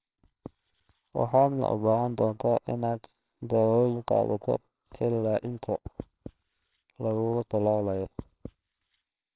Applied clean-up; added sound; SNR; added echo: neural separator model SepFormer WHAMR!.